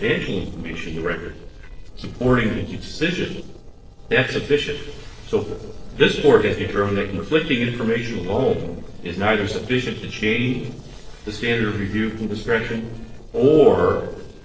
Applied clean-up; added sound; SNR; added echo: neural separator model SepFormer DNS4.